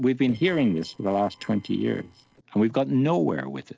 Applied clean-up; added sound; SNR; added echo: neural separator model SepFormer DNS4.